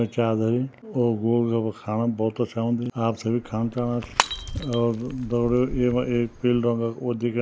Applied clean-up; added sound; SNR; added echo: none; Shatter / Crushing; 9 dB; none.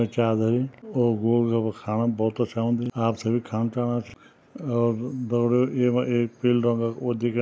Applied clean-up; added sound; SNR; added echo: none; none; none; none.